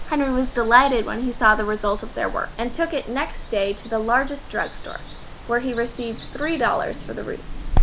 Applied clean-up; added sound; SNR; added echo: none; Water; 5 dB; none.